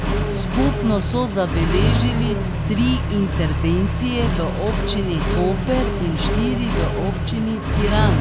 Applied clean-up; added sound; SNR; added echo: none; Accelerating, revving, vroom; -2 dB; none.